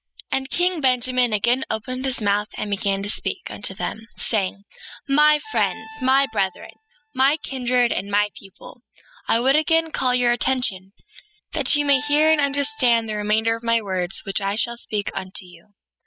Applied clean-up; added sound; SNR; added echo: classical method spectral subtraction.